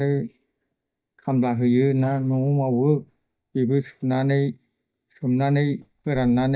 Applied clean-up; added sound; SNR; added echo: neural mask model DeepFilterNet 3.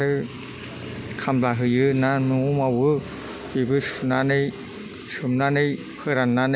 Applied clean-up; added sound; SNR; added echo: none; none; none; none.